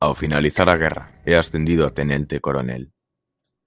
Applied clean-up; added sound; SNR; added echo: neural separator model SepFormer DNS4.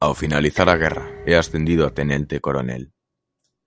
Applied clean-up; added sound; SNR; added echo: none; Dishes, pots, and pans; 16 dB; none.